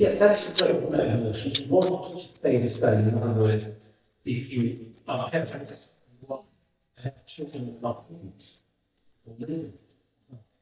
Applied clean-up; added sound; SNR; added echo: neural mask model DeepFilterNet 3.